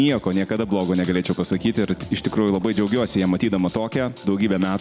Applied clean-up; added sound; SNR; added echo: none; none; none; none.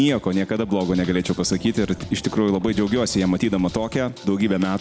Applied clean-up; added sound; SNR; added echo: none; Wind; 19 dB; none.